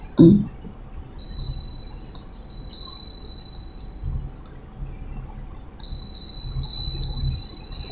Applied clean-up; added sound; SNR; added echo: none; none; none; none.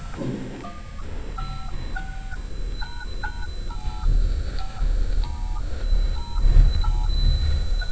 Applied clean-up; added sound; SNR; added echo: neural mask model DeepFilterNet 3.